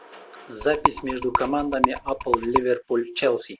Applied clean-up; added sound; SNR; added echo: none; Rattle; 0 dB; none.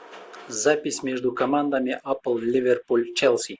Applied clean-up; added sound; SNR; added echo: none; none; none; none.